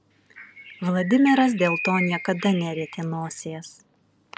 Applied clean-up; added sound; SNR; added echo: none; Bird; 10 dB; none.